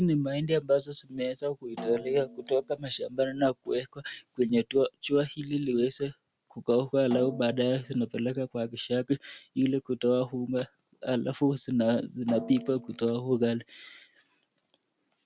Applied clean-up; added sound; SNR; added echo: none; Snare drum; 16 dB; none.